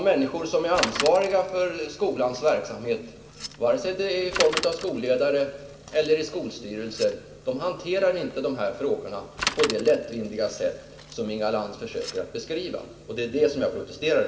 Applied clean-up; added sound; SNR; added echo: none; Bicycle; 10 dB; reverberation time 0.8 s.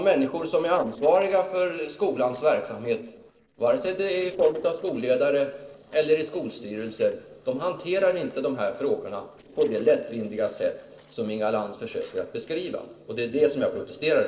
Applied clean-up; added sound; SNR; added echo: neural separator model SepFormer DNS4.